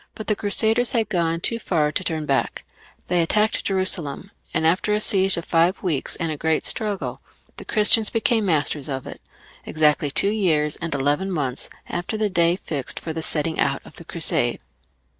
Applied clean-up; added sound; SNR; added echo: neural mask model DeepFilterNet 3.